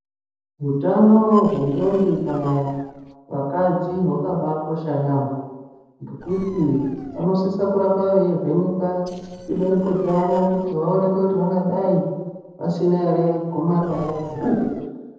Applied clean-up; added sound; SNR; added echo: neural separator model SepFormer DNS4.